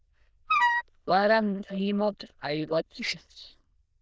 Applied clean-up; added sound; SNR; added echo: neural diffusion model UNIVERSE++.